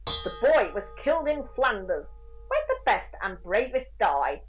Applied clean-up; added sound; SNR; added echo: none; Dishes, pots, and pans / Bell; 13 dB; none.